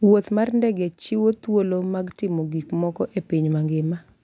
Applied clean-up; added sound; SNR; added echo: none; none; none; none.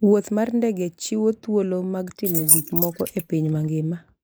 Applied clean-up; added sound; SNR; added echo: neural mask model Resemble Enhance denoiser.